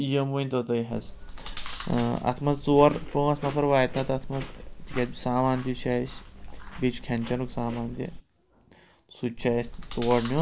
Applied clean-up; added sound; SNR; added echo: none; Chewing, mastication; 10 dB; none.